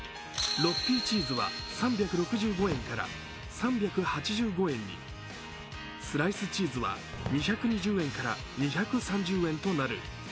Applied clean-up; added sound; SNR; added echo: none; Fireworks; 18 dB; none.